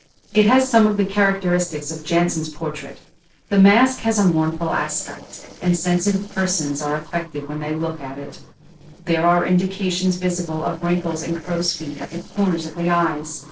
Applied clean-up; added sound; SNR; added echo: neural separator model SepFormer DNS4.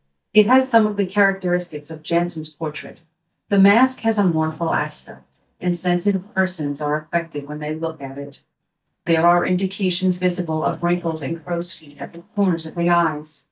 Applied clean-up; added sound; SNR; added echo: neural mask model DeepFilterNet 3.